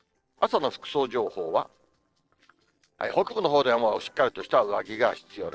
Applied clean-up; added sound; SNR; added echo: neural separator model SepFormer DNS4.